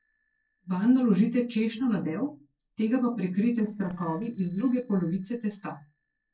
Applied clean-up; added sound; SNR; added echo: neural separator model SepFormer DNS4.